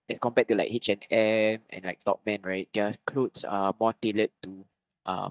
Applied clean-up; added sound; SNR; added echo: neural mask model DeepFilterNet 3.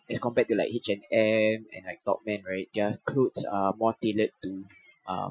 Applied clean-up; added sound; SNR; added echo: classical method Wiener filter.